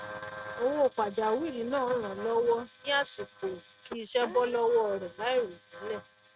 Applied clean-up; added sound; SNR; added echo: neural mask model RNNoise.